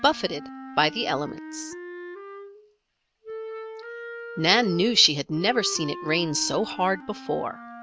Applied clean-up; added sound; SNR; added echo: none; Wind instrument, woodwind instrument; 12 dB; none.